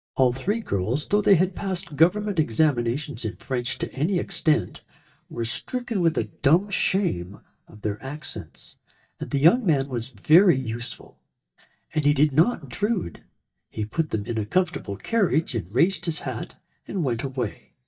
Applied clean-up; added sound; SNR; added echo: neural mask model DeepFilterNet 3.